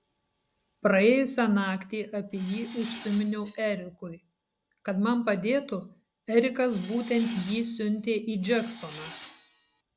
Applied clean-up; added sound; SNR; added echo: none; Tools; 15 dB; none.